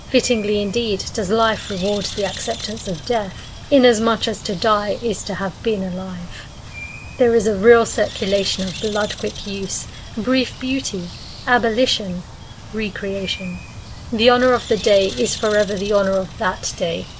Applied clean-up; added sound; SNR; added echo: none; Bird; 13 dB; none.